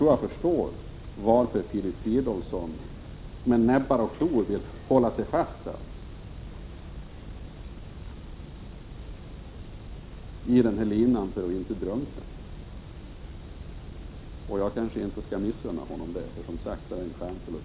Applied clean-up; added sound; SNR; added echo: none; none; none; none.